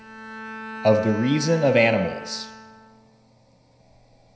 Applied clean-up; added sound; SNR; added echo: none; Bowed string instrument; 13 dB; reverberation time 0.9 s.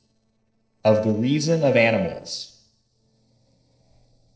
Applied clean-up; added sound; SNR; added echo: neural separator model SepFormer DNS4.